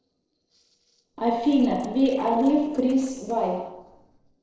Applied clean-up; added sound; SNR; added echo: neural separator model SepFormer DNS4.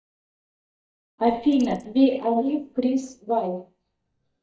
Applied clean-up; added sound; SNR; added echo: neural mask model DeepFilterNet 3.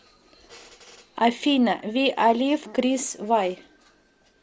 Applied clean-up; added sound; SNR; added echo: none; none; none; none.